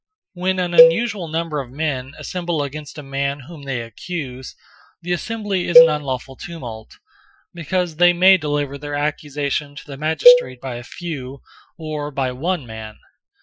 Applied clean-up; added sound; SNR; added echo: classical method Wiener filter.